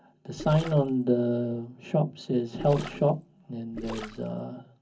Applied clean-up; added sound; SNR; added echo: none; Gurgling; 16 dB; reverberation time 0.3 s.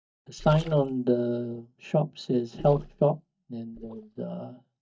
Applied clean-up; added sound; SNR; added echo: neural mask model DeepFilterNet 3.